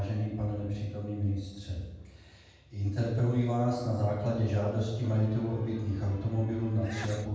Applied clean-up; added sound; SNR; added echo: none; Sneeze / Church bell; 18 dB; reverberation time 1.2 s.